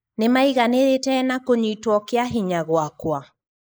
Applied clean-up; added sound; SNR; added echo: neural mask model Resemble Enhance denoiser.